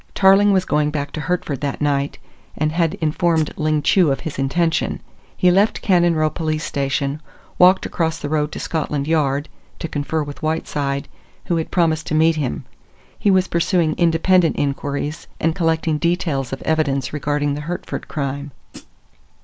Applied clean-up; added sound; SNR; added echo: none; Hi-hat; 18 dB; none.